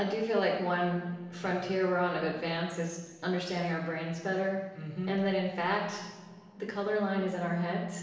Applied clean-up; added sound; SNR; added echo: none; none; none; reverberation time 0.9 s.